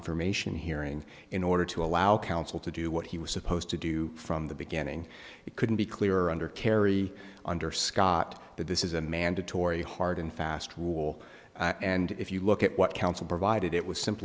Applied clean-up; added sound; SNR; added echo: none; none; none; none.